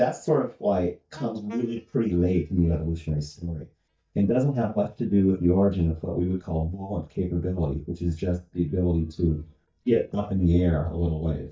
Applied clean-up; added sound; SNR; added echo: neural mask model DeepFilterNet 3.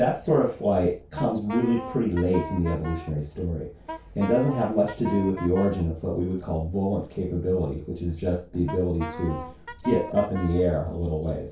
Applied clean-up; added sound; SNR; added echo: none; Wind instrument, woodwind instrument; 12 dB; reverberation time 0.2 s.